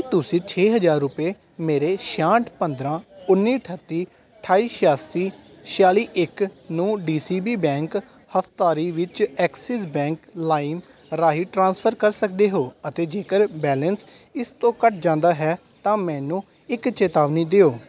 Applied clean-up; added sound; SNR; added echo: none; none; none; none.